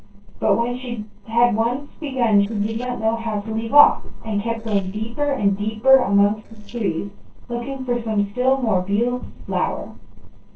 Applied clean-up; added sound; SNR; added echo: neural separator model SepFormer DNS4.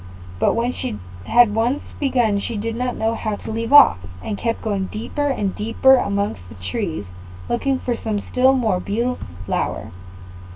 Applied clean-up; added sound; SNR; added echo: none; none; none; none.